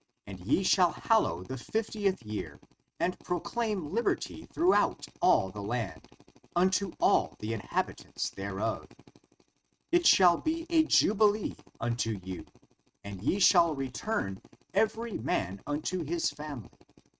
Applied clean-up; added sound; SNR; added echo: neural mask model RNNoise.